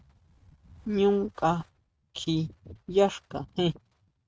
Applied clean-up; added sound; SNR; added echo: neural mask model RNNoise.